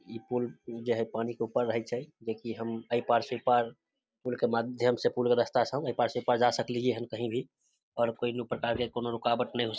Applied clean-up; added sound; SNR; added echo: none; none; none; none.